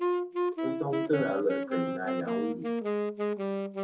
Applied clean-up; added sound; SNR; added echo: none; Wind instrument, woodwind instrument; -3 dB; reverberation time 0.3 s.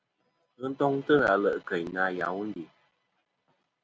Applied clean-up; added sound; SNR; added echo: none; none; none; none.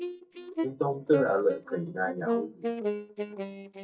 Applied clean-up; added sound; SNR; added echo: neural mask model DeepFilterNet 3.